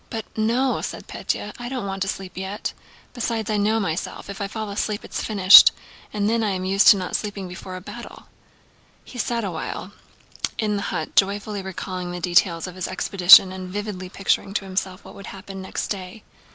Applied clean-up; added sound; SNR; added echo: none; none; none; none.